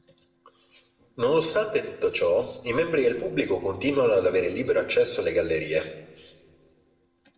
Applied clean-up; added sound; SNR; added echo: neural separator model SepFormer DNS4.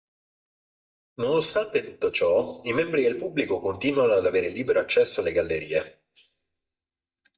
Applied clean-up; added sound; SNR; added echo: neural mask model DeepFilterNet 3.